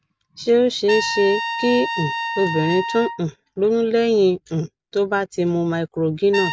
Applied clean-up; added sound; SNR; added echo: none; Trumpet; 9 dB; none.